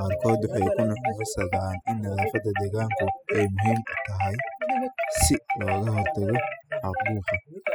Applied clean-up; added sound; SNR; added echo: classical method spectral subtraction.